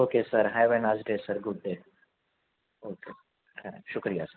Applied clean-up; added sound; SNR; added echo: none; none; none; none.